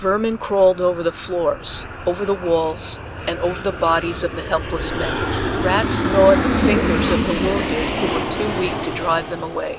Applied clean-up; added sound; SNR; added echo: none; Aircraft; 2 dB; none.